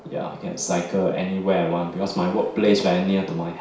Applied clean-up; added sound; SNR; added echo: none; Subway, metro, underground; 18 dB; reverberation time 0.6 s.